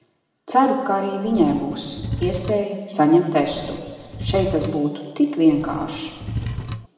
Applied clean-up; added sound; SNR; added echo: none; Wood / Tools; 9 dB; reverberation time 1.8 s.